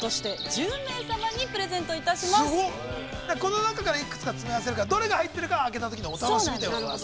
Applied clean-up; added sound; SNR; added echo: none; Breathing; 14 dB; none.